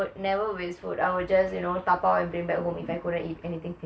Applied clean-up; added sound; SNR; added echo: none; none; none; none.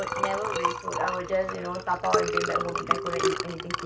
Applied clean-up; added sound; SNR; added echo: none; Liquid; -2 dB; none.